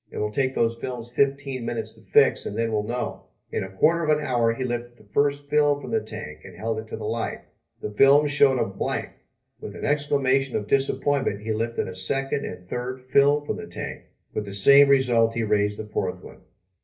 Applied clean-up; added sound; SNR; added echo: none; none; none; reverberation time 0.3 s.